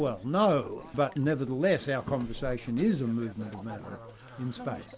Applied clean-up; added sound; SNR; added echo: none; Boat, Water vehicle + Crackle; 14 dB; none.